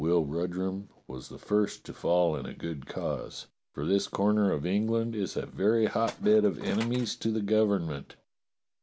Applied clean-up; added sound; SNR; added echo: none; Tools; 15 dB; none.